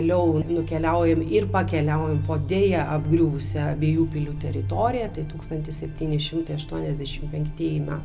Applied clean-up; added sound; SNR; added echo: none; none; none; none.